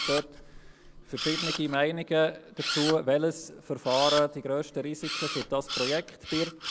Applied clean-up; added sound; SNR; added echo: none; Camera; 7 dB; none.